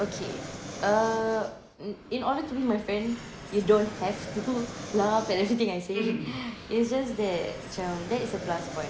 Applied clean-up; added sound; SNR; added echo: none; Fixed-wing aircraft, airplane; 12 dB; none.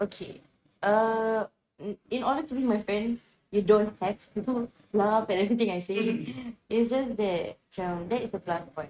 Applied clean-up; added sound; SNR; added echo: neural mask model RNNoise.